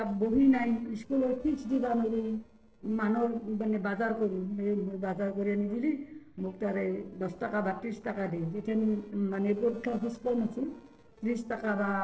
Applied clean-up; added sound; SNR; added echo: neural separator model SepFormer DNS4.